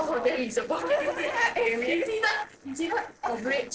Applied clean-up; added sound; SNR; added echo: neural separator model SepFormer DNS4.